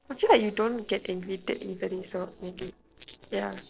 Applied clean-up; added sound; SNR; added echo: neural separator model SepFormer DNS4.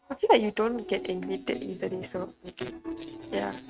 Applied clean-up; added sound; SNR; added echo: neural mask model RNNoise.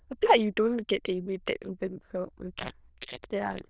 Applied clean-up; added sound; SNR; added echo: neural diffusion model UNIVERSE++.